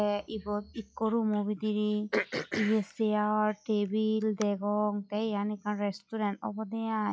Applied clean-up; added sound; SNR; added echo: classical method log-MMSE.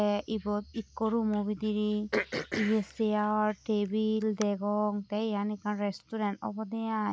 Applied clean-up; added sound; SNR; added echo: none; Cough; 9 dB; none.